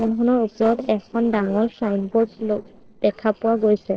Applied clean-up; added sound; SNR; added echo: neural separator model SepFormer DNS4.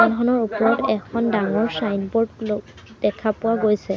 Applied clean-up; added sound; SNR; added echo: none; none; none; none.